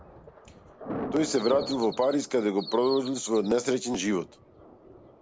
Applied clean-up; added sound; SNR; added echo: none; Thunder + Bird vocalization, bird call, bird song; 13 dB; none.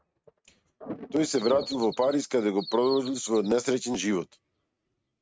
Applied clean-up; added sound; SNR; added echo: neural mask model RNNoise.